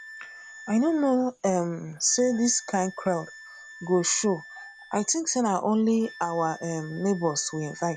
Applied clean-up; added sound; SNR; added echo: none; Wind instrument, woodwind instrument; 20 dB; none.